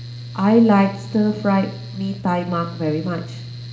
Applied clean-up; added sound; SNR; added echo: none; Mechanical fan; 13 dB; reverberation time 1.7 s.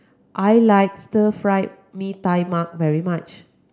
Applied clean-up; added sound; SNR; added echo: none; none; none; none.